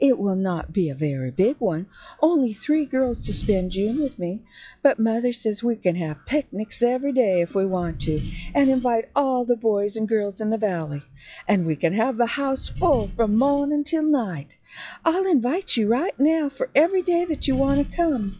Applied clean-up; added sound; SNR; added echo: classical method log-MMSE.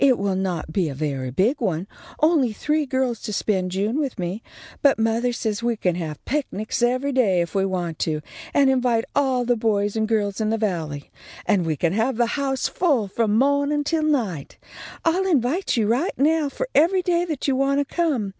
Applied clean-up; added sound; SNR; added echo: none; none; none; none.